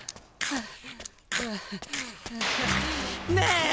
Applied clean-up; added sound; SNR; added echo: none; none; none; none.